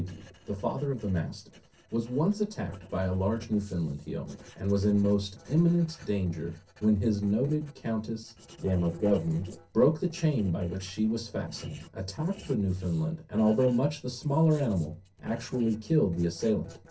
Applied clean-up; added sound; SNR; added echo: neural separator model SepFormer DNS4.